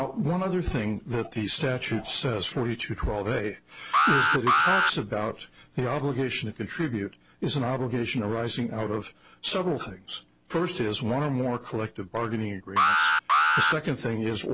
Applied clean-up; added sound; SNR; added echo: none; Alarm; -5 dB; none.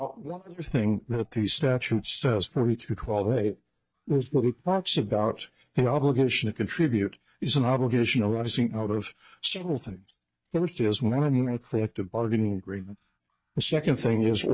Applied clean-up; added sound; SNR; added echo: neural mask model DeepFilterNet 3.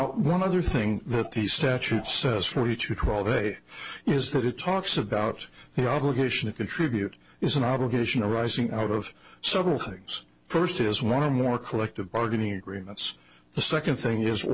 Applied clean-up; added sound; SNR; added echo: none; none; none; none.